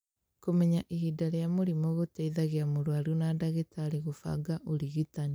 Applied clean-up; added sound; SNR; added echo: none; none; none; none.